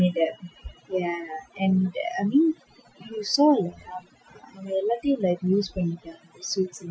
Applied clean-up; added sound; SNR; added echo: classical method Wiener filter.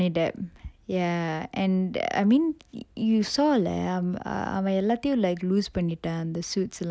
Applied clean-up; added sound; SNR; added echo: none; none; none; none.